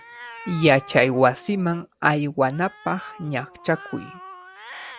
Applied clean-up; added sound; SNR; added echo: none; Cat; 18 dB; none.